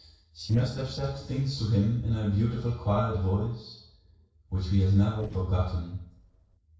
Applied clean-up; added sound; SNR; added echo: neural separator model SepFormer DNS4.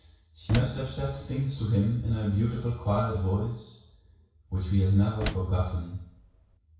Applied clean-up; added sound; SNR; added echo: none; Slam; 9 dB; reverberation time 0.6 s.